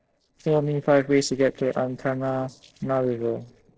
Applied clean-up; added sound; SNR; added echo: neural separator model SepFormer DNS4.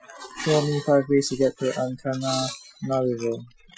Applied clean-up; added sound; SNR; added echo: classical method Wiener filter.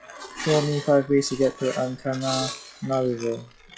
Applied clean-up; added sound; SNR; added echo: classical method log-MMSE.